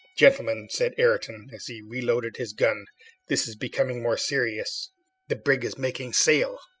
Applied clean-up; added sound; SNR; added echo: classical method spectral subtraction.